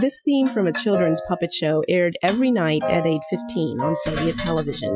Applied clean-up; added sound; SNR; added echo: classical method Wiener filter.